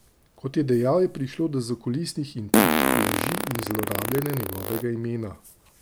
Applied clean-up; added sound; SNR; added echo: none; Fart; 1 dB; none.